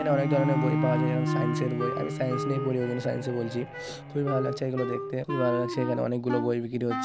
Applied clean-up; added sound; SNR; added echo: none; Wind instrument, woodwind instrument + Bowed string instrument; 2 dB; none.